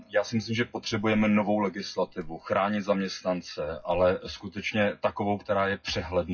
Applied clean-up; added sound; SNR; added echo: classical method WPE with log-MMSE.